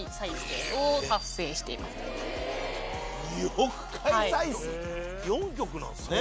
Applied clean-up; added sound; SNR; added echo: none; none; none; none.